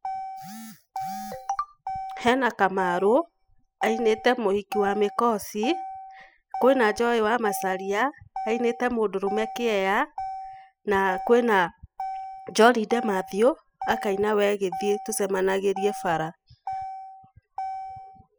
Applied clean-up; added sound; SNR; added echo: classical method spectral subtraction.